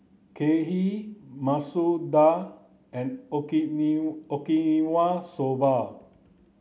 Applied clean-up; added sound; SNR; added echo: none; none; none; none.